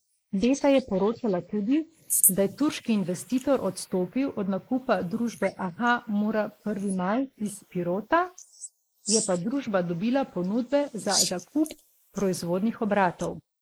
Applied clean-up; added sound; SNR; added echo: neural mask model Resemble Enhance denoiser.